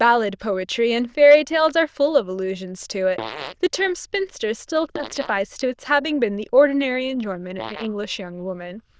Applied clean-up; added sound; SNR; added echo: neural diffusion model UNIVERSE++.